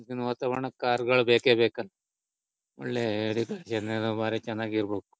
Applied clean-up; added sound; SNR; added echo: none; none; none; none.